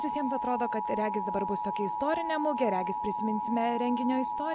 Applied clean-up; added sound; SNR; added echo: none; Alarm; 2 dB; none.